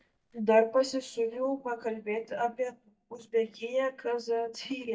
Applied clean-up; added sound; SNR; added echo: neural mask model DeepFilterNet 3.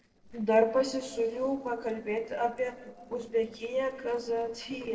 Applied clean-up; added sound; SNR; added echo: neural separator model SepFormer DNS4.